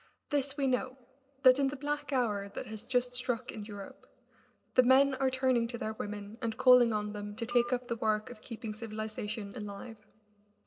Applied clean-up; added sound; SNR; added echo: neural separator model SepFormer DNS4.